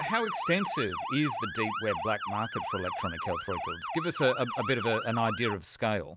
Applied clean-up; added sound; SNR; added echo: none; Motor vehicle (road) / Siren; 5 dB; none.